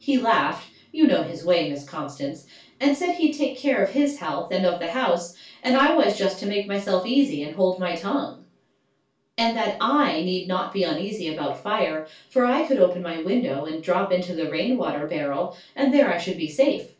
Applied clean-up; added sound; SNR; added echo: none; none; none; reverberation time 0.3 s.